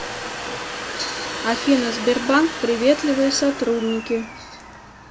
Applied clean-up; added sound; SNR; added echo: none; Domestic sounds, home sounds; 8 dB; none.